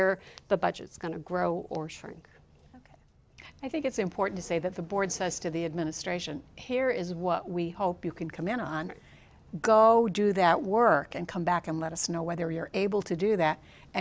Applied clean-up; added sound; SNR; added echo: none; none; none; none.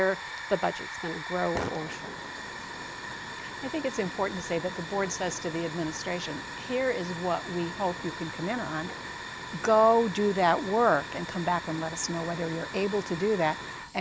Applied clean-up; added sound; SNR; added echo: none; Hiss / Fire; 9 dB; none.